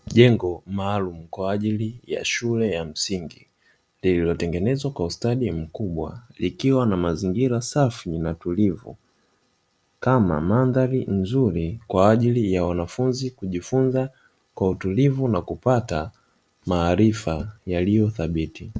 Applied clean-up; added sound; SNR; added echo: none; none; none; none.